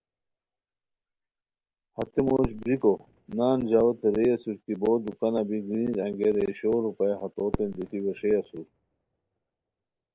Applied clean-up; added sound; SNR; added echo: none; Fireworks; 17 dB; none.